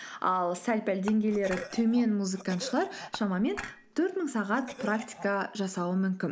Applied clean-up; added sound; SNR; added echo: none; Dishes, pots, and pans / Chink, clink + Cough; 14 dB; none.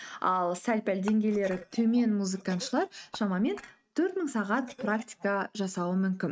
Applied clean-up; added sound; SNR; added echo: neural mask model RNNoise.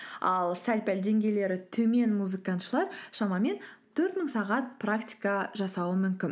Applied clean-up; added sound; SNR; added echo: none; none; none; none.